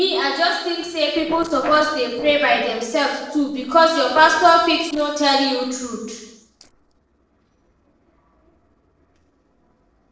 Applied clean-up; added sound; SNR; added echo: neural separator model SepFormer DNS4.